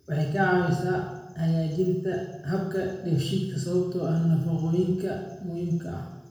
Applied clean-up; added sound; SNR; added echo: none; none; none; reverberation time 0.9 s.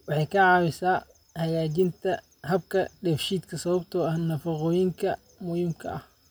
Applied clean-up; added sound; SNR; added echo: none; none; none; none.